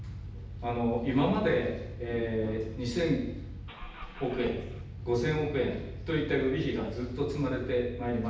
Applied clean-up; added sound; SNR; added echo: none; Engine starting / Car; 9 dB; reverberation time 0.9 s.